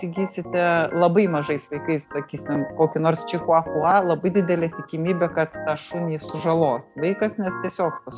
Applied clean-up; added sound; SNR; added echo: none; Organ; 13 dB; none.